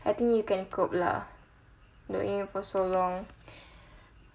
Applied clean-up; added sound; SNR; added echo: none; none; none; none.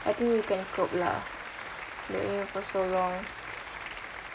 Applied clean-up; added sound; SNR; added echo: none; Applause; 9 dB; none.